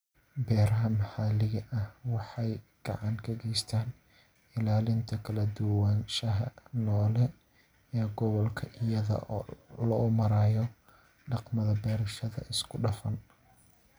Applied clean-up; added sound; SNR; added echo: none; none; none; none.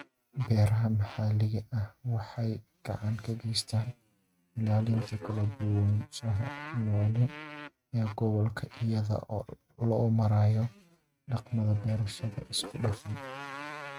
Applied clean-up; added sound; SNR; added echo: neural mask model RNNoise.